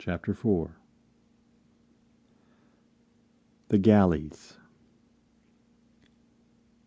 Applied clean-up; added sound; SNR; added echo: none; none; none; none.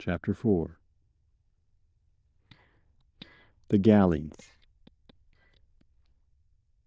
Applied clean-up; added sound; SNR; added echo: neural diffusion model UNIVERSE++.